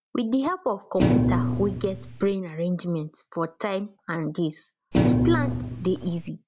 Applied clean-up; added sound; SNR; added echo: none; Thump, thud; -4 dB; none.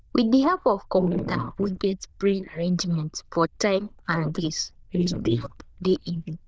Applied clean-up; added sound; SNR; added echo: neural diffusion model UNIVERSE++.